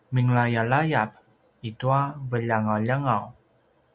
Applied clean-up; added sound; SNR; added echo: none; none; none; none.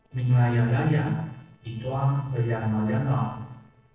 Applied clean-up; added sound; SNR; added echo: neural separator model SepFormer DNS4.